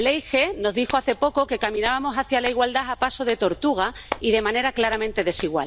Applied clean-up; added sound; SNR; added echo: none; Hands; 16 dB; none.